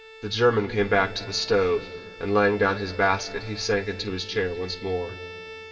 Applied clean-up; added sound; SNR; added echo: none; Bowed string instrument; 17 dB; reverberation time 2.9 s.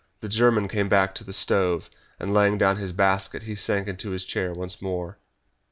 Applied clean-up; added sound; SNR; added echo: none; none; none; none.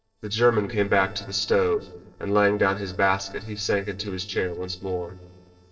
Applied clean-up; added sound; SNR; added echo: neural separator model SepFormer DNS4.